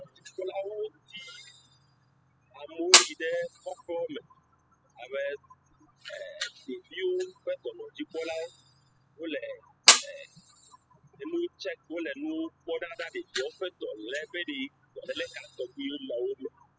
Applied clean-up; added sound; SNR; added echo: classical method spectral subtraction.